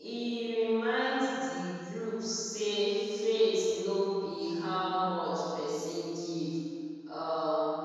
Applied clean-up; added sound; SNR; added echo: none; none; none; reverberation time 2.1 s.